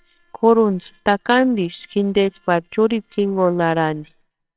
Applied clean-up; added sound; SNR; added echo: neural separator model SepFormer WHAMR!.